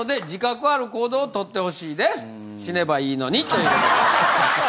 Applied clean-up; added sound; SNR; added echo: none; none; none; none.